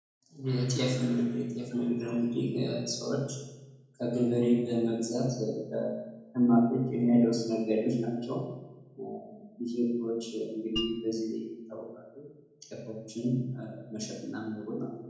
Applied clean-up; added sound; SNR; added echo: none; Mallet percussion; 11 dB; reverberation time 0.9 s.